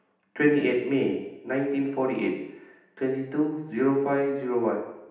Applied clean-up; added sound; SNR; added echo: none; none; none; reverberation time 0.8 s.